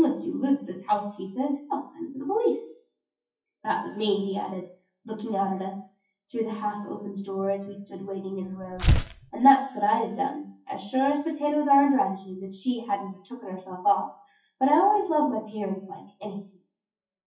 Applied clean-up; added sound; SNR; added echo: classical method WPE with log-MMSE.